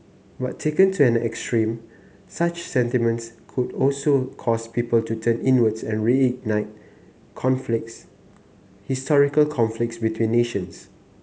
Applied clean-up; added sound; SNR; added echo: none; none; none; none.